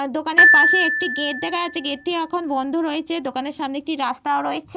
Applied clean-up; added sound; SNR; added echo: none; Glockenspiel; -4 dB; none.